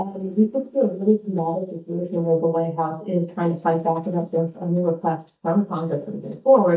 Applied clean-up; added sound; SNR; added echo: neural mask model DeepFilterNet 3.